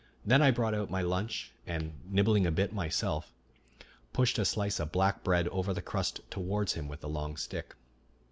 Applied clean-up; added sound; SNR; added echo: none; none; none; none.